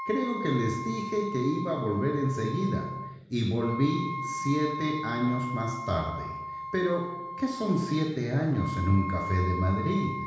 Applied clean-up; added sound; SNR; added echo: none; Wind instrument, woodwind instrument; 8 dB; reverberation time 1.1 s.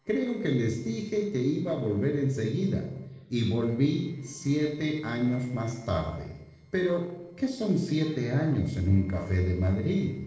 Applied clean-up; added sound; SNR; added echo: neural separator model SepFormer DNS4.